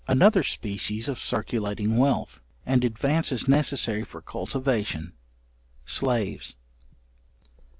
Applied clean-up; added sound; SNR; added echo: none; none; none; none.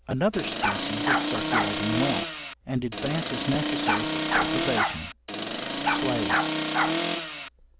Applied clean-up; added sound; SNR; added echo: none; Accelerating, revving, vroom + Bark; -5 dB; none.